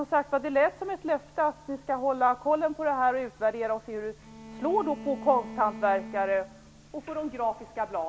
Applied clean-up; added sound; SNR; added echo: none; Bowed string instrument; 15 dB; none.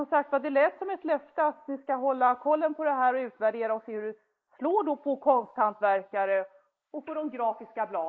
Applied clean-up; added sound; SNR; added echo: neural mask model Resemble Enhance denoiser.